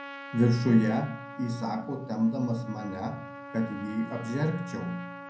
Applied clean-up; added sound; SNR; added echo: none; Trumpet; 13 dB; reverberation time 0.5 s.